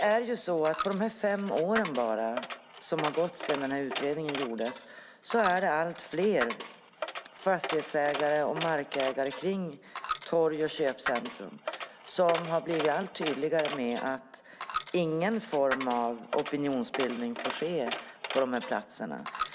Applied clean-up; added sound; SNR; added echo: none; Coin (dropping); 8 dB; none.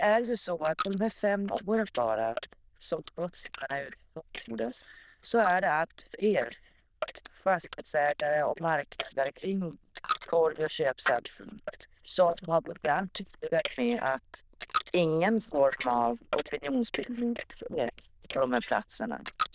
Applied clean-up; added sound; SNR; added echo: neural diffusion model UNIVERSE++.